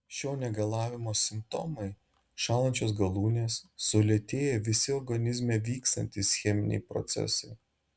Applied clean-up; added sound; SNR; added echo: none; none; none; none.